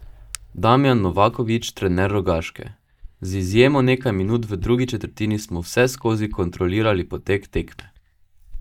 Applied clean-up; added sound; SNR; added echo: neural mask model DeepFilterNet 3.